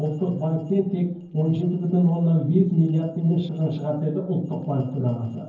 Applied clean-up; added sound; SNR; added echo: neural separator model SepFormer DNS4.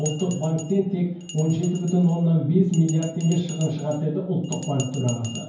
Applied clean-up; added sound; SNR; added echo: none; Bell; 17 dB; reverberation time 0.9 s.